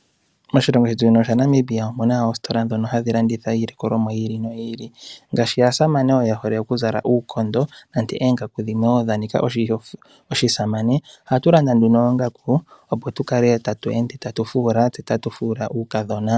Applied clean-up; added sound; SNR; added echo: none; none; none; none.